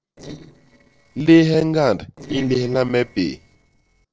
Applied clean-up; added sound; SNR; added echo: neural separator model SepFormer DNS4.